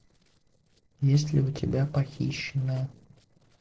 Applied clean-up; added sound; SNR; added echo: neural separator model SepFormer DNS4.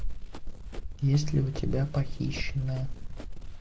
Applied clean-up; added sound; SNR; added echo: none; Run; 2 dB; none.